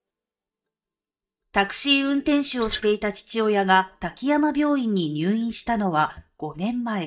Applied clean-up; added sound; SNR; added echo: neural mask model DeepFilterNet 3.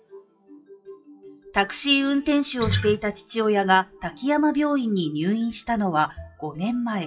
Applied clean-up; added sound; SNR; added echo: classical method WPE with log-MMSE.